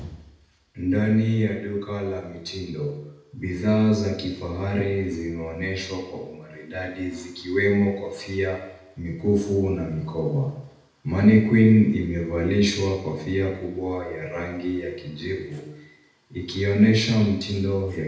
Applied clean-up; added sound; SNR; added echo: none; none; none; reverberation time 0.8 s.